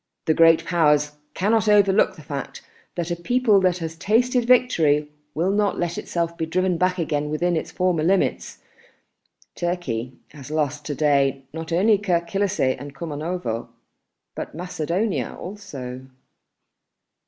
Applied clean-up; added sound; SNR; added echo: none; none; none; none.